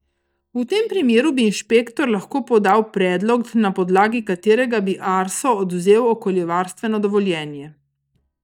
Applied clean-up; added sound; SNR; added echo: neural mask model DeepFilterNet 3.